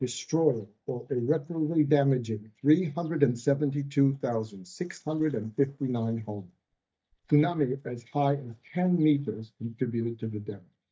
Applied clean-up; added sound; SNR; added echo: neural mask model DeepFilterNet 3.